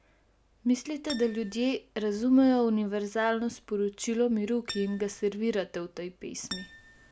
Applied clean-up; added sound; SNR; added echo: none; Acoustic guitar; 14 dB; none.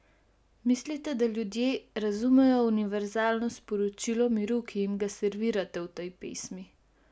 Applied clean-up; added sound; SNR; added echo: none; none; none; none.